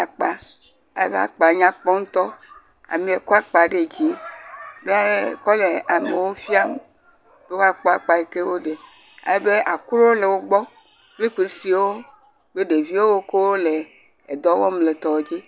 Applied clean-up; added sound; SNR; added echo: none; none; none; none.